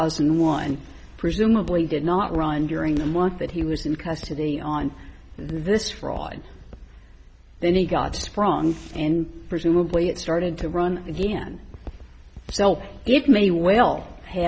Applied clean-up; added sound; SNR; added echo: none; Walk, footsteps; 19 dB; none.